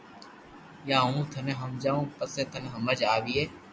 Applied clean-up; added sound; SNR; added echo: none; none; none; none.